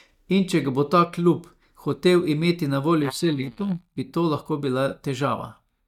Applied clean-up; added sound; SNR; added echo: neural mask model DeepFilterNet 3.